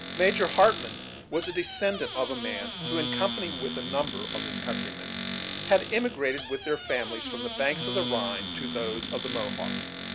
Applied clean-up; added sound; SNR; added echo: none; Squeak / Cupboard open or close; 0 dB; none.